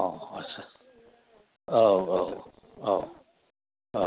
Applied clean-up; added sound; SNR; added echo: none; none; none; none.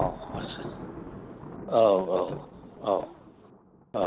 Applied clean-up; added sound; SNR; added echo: none; Thunder; 12 dB; none.